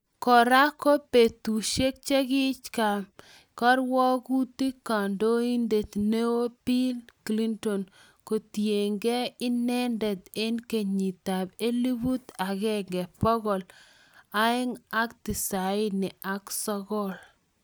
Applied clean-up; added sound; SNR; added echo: none; none; none; none.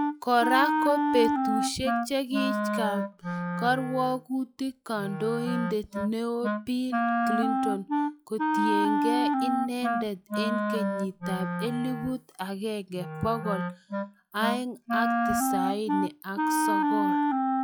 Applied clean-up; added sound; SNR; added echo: classical method log-MMSE.